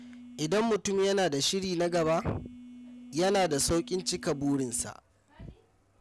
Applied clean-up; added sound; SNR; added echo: none; Telephone; 19 dB; none.